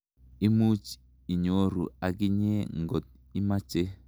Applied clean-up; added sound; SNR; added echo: none; none; none; none.